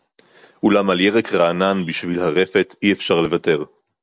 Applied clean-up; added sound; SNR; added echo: none; none; none; none.